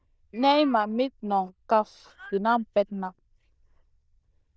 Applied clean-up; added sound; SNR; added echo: neural diffusion model UNIVERSE++.